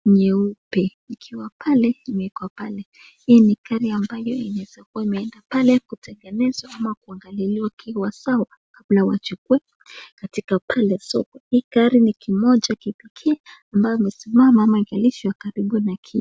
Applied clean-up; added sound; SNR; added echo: none; none; none; none.